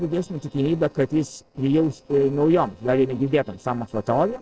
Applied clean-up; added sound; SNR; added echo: neural separator model SepFormer DNS4.